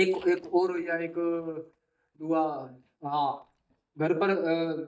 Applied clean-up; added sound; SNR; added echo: neural mask model DeepFilterNet 3.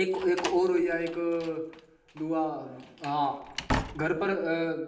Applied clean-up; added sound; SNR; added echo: none; Slam; 10 dB; reverberation time 0.6 s.